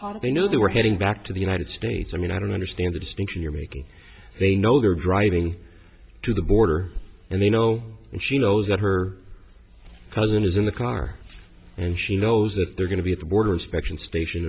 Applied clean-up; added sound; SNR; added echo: none; none; none; none.